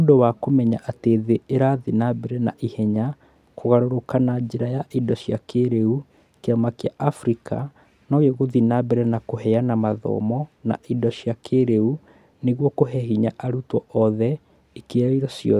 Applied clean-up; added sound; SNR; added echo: none; none; none; none.